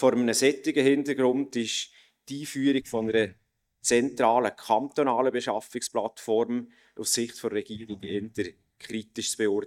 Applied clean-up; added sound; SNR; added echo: neural mask model DeepFilterNet 3.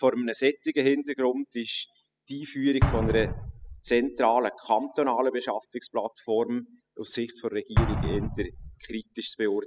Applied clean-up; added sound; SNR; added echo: classical method spectral subtraction.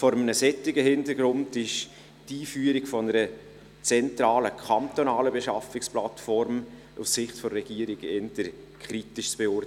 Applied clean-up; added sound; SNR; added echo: none; none; none; none.